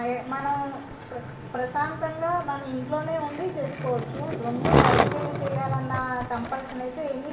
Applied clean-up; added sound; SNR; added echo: none; Skateboard; 0 dB; reverberation time 0.6 s.